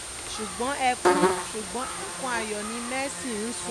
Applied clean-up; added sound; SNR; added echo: none; Buzz; -2 dB; none.